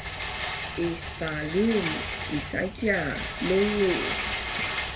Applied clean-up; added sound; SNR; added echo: none; Rattle; 4 dB; reverberation time 1.4 s.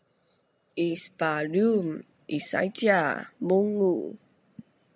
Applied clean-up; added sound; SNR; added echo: none; none; none; none.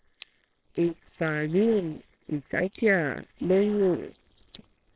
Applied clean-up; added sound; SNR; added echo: neural separator model SepFormer WHAMR!.